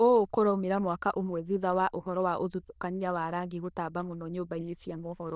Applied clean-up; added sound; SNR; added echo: neural diffusion model UNIVERSE++.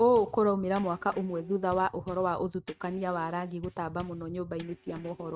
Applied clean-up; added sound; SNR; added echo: neural mask model RNNoise.